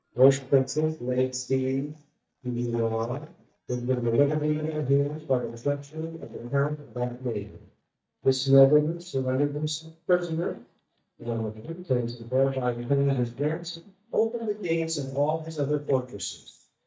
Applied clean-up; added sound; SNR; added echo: neural mask model DeepFilterNet 3.